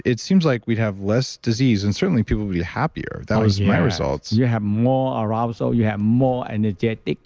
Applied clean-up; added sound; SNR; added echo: none; none; none; none.